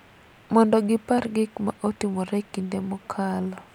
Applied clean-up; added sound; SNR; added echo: none; none; none; none.